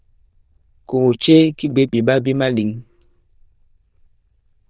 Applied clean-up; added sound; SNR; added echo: neural diffusion model UNIVERSE++.